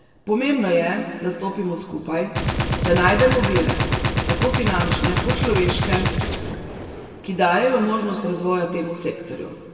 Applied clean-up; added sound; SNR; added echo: none; Gunshot, gunfire; 3 dB; reverberation time 2.1 s.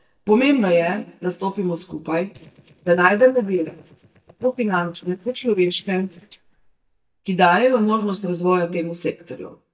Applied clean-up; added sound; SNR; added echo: neural mask model DeepFilterNet 3.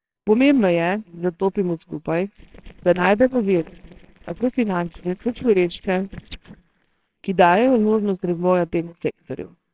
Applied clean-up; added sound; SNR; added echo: neural separator model SepFormer WHAMR!.